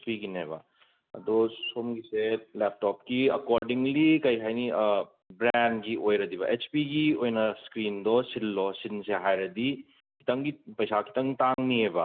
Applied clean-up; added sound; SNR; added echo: none; none; none; none.